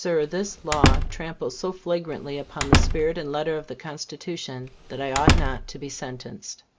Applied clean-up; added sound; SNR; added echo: none; Slam; -4 dB; none.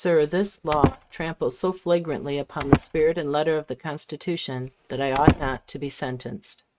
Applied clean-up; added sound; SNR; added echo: neural mask model RNNoise.